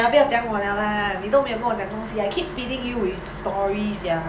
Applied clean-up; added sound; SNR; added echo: none; none; none; none.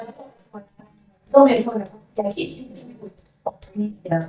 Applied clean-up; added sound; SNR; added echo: neural mask model DeepFilterNet 3.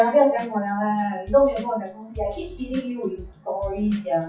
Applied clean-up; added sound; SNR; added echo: classical method WPE with log-MMSE.